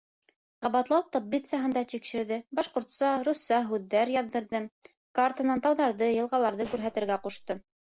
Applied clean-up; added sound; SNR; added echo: neural separator model SepFormer DNS4.